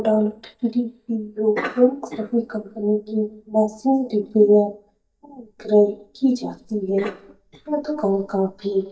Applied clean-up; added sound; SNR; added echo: neural mask model DeepFilterNet 3.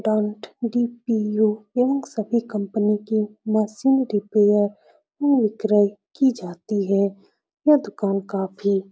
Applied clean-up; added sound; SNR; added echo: none; none; none; none.